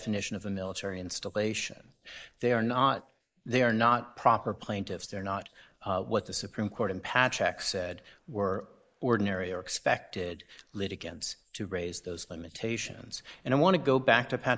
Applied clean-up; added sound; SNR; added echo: neural mask model Resemble Enhance denoiser.